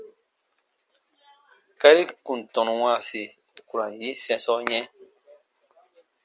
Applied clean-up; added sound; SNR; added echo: none; none; none; none.